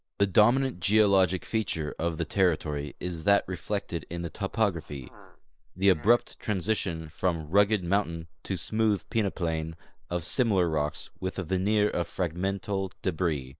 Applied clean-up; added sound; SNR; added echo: neural mask model Resemble Enhance denoiser.